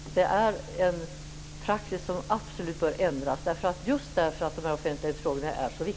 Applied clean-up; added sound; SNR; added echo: none; none; none; none.